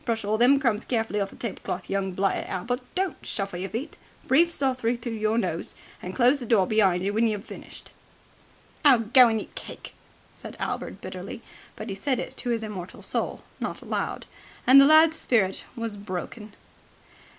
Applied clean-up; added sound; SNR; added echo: none; none; none; none.